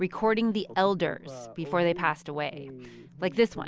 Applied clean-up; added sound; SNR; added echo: none; none; none; none.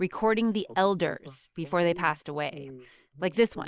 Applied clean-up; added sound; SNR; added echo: neural mask model Resemble Enhance denoiser.